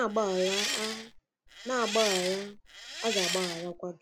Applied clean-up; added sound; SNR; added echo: none; Engine; 3 dB; none.